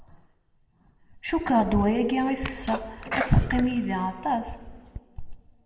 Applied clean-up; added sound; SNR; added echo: none; Sneeze; 9 dB; reverberation time 1.3 s.